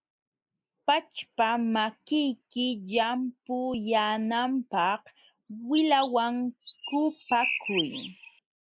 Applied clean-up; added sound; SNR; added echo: neural mask model Resemble Enhance denoiser.